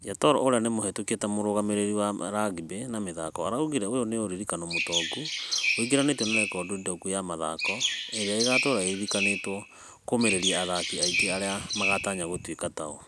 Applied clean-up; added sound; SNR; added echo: none; Chirp, tweet; 2 dB; none.